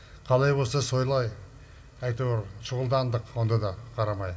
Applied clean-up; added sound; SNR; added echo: none; none; none; reverberation time 0.9 s.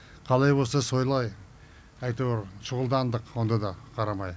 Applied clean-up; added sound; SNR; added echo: none; none; none; none.